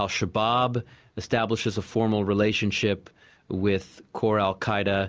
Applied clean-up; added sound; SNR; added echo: none; none; none; none.